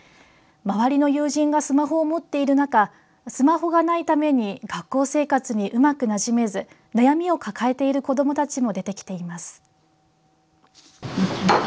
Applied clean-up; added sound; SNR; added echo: none; none; none; none.